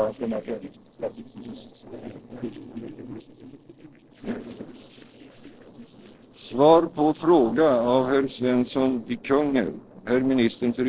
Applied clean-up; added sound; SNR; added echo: neural separator model SepFormer DNS4.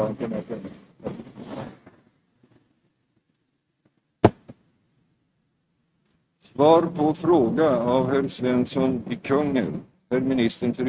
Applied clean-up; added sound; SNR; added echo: neural mask model RNNoise.